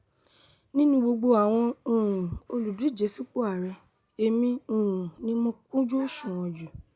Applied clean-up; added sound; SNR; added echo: none; none; none; none.